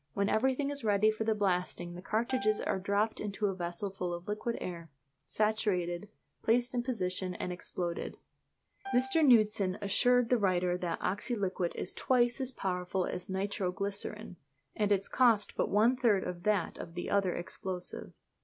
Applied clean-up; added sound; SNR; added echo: none; Piano; 15 dB; none.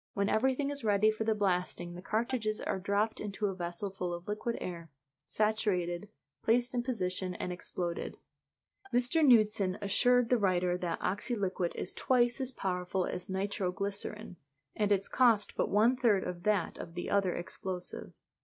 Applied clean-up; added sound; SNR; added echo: neural mask model DeepFilterNet 3.